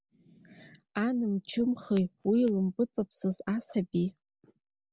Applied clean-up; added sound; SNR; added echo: none; none; none; none.